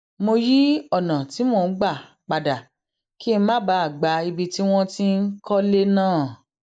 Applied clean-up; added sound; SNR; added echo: neural mask model Resemble Enhance denoiser.